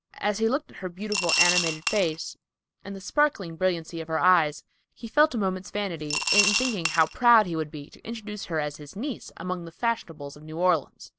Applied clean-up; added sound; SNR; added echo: none; Coin (dropping) / Glass; 0 dB; none.